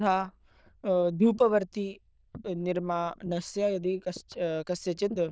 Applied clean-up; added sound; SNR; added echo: neural diffusion model UNIVERSE++.